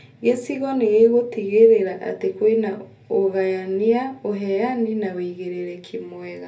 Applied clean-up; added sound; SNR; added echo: none; none; none; reverberation time 0.3 s.